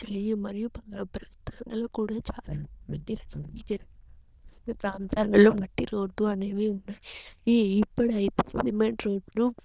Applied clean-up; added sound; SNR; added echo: neural diffusion model UNIVERSE++.